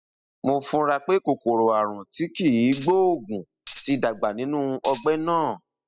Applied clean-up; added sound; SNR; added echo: classical method spectral subtraction.